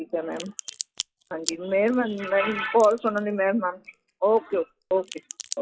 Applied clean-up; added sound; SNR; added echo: classical method log-MMSE.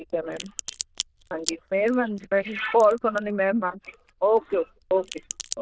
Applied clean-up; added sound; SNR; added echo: neural diffusion model UNIVERSE++.